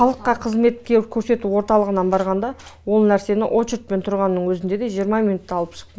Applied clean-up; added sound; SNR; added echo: none; none; none; none.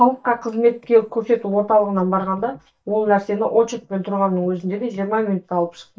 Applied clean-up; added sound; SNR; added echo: neural mask model DeepFilterNet 3.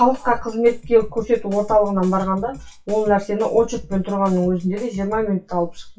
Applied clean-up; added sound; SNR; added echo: classical method WPE with log-MMSE.